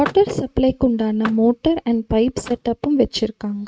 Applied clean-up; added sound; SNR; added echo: neural mask model RNNoise.